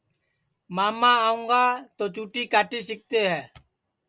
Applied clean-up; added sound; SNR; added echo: none; none; none; none.